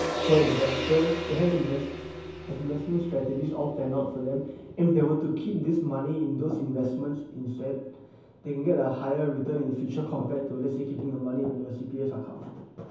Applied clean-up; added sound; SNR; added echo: none; Gong; 10 dB; reverberation time 0.9 s.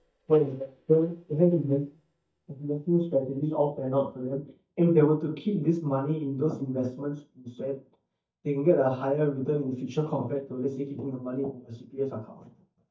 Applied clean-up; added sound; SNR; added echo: neural mask model DeepFilterNet 3.